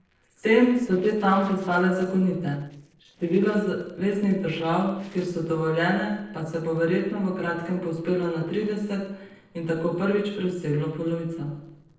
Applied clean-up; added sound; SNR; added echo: neural separator model SepFormer DNS4.